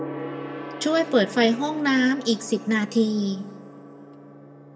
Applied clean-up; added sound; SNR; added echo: none; Gong; 13 dB; reverberation time 1.0 s.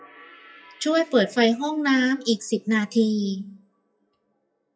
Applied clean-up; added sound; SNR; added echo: classical method WPE with log-MMSE.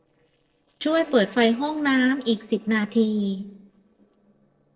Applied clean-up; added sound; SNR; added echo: neural separator model SepFormer DNS4.